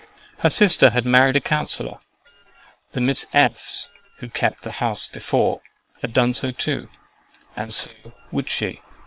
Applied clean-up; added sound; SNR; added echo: neural separator model SepFormer WHAM!.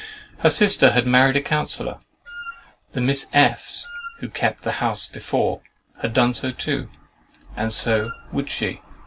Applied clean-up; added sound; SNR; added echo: none; Wind instrument, woodwind instrument; 13 dB; none.